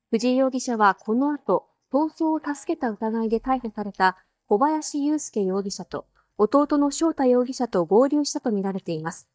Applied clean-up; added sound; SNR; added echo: neural mask model DeepFilterNet 3.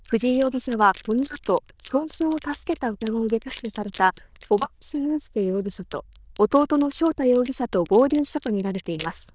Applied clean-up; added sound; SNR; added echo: neural diffusion model UNIVERSE++.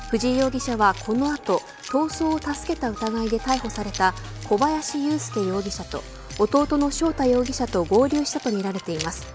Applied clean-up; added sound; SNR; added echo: none; Keys jangling; 19 dB; none.